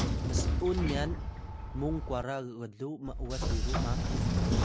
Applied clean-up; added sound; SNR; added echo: none; Sliding door / Train; -5 dB; none.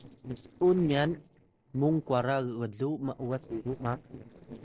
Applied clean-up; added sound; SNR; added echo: neural separator model SepFormer DNS4.